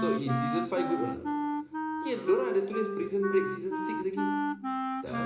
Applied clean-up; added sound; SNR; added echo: none; Wind instrument, woodwind instrument; 1 dB; reverberation time 0.8 s.